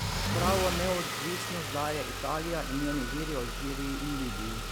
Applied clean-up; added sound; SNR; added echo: none; Engine starting / Car; 0 dB; none.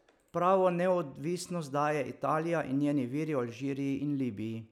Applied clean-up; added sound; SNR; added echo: none; none; none; none.